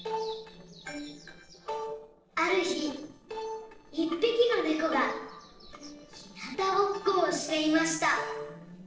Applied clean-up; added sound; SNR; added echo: neural separator model SepFormer DNS4.